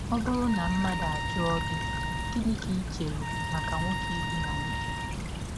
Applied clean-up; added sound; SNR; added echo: none; Stream / Trickle, dribble + Trumpet; 0 dB; none.